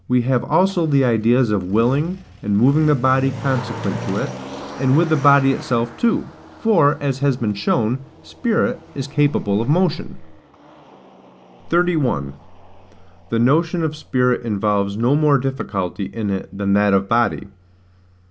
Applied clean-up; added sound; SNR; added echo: none; Motor vehicle (road); 18 dB; none.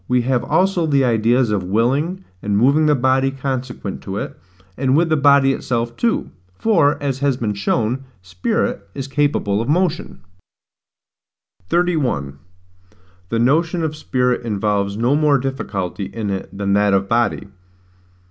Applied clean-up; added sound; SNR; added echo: none; none; none; none.